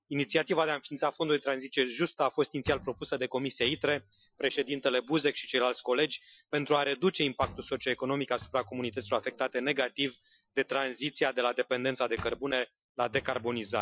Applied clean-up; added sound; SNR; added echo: classical method Wiener filter.